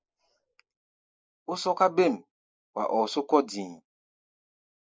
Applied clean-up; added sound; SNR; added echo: neural mask model Resemble Enhance denoiser.